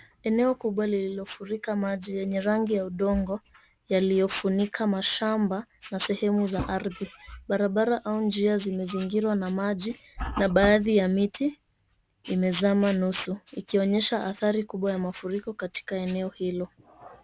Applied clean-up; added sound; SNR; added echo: none; none; none; none.